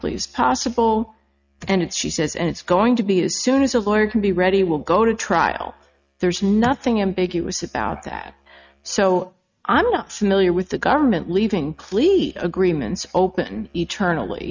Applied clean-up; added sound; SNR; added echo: neural mask model RNNoise.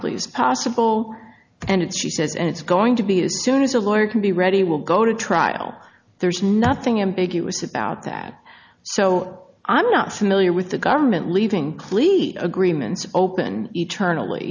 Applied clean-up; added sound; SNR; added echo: none; none; none; none.